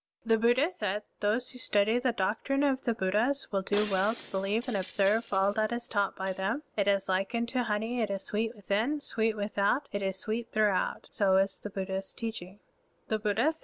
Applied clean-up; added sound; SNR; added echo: none; Shatter; 14 dB; none.